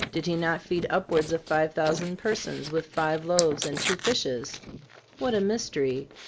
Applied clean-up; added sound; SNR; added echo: neural mask model Resemble Enhance denoiser.